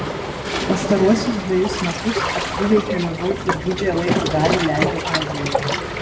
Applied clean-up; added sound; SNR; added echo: none; Waves, surf; 2 dB; none.